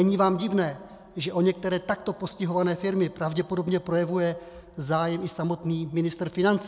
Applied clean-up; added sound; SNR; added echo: none; none; none; none.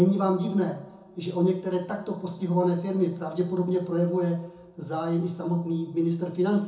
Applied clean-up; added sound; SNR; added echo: none; none; none; reverberation time 0.6 s.